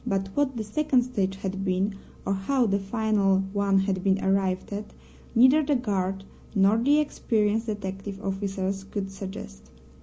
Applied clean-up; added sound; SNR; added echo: none; none; none; none.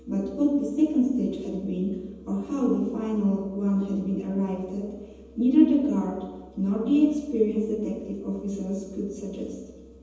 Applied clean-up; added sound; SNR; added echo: none; none; none; reverberation time 1.1 s.